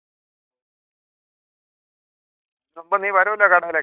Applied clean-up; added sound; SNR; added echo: neural mask model DeepFilterNet 3.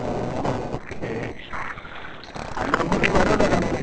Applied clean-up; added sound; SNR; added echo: neural separator model SepFormer DNS4.